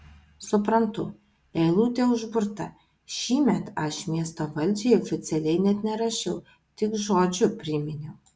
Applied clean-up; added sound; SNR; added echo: none; none; none; none.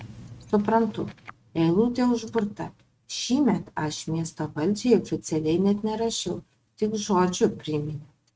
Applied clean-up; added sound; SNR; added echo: neural mask model RNNoise.